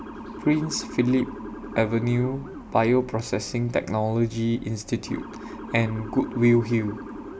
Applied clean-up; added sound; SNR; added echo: none; Motor vehicle (road) / Siren; 14 dB; none.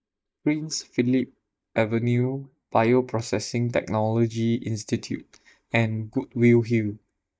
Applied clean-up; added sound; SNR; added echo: neural mask model DeepFilterNet 3.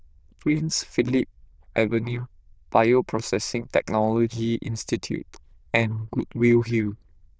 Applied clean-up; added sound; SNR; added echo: neural diffusion model UNIVERSE++.